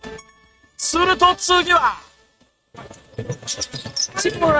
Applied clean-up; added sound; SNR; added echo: neural mask model RNNoise.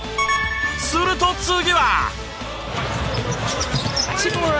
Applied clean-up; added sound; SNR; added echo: none; none; none; none.